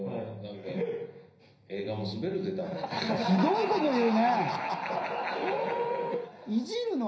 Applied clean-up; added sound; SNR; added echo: none; none; none; reverberation time 0.5 s.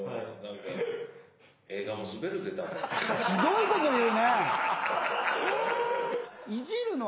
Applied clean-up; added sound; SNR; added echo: none; none; none; none.